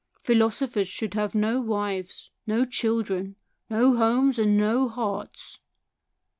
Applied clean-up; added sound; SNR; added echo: none; none; none; none.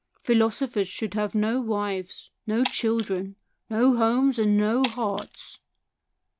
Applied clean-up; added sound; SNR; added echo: none; Shatter; 14 dB; none.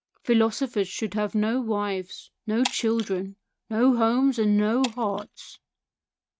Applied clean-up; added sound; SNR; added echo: neural mask model RNNoise.